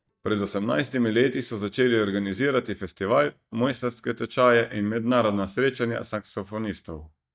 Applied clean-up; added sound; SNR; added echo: neural mask model DeepFilterNet 3.